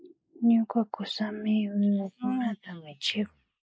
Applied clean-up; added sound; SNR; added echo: neural mask model Resemble Enhance denoiser.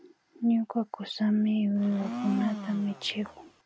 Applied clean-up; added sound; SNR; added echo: none; Domestic sounds, home sounds; 9 dB; none.